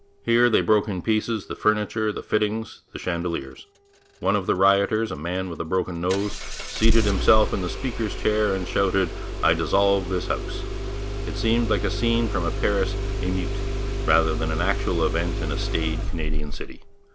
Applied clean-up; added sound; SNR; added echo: none; Engine starting; 2 dB; none.